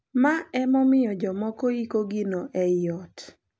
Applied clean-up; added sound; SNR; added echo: none; none; none; none.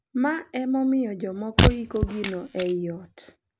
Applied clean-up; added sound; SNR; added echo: none; Camera + Fart; -2 dB; none.